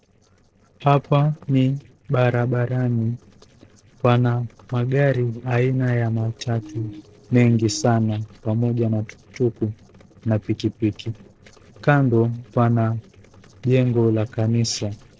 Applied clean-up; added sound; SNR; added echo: neural separator model SepFormer DNS4.